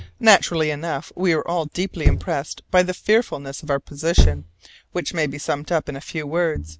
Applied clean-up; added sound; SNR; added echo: none; Thump, thud; 3 dB; none.